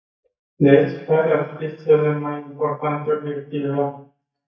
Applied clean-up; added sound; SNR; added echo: neural mask model DeepFilterNet 3.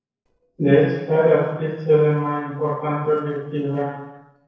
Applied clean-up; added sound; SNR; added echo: neural separator model SepFormer DNS4.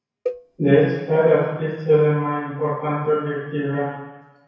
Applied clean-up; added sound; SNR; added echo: none; Cowbell; 15 dB; reverberation time 1.1 s.